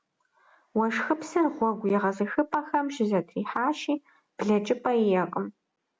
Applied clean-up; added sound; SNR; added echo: none; none; none; none.